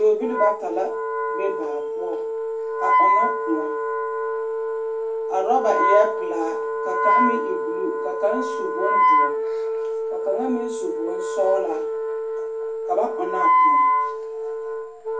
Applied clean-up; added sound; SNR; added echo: none; Wind instrument, woodwind instrument; -4 dB; reverberation time 0.4 s.